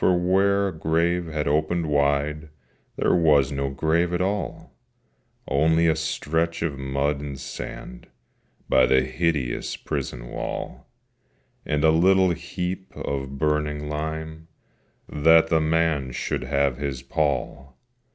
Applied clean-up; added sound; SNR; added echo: none; none; none; none.